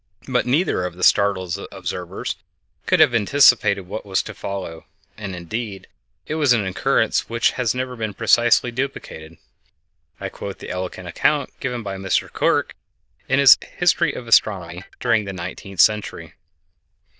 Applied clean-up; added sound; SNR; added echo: neural diffusion model UNIVERSE++.